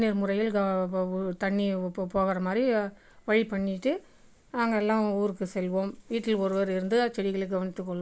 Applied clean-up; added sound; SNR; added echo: none; none; none; none.